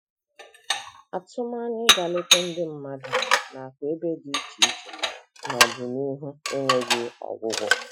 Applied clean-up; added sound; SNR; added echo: classical method Wiener filter.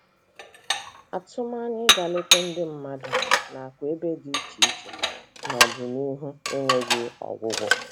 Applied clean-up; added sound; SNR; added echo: none; Dishes, pots, and pans; -5 dB; none.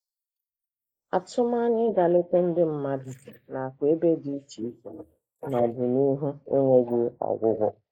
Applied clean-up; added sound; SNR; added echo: neural mask model Resemble Enhance denoiser.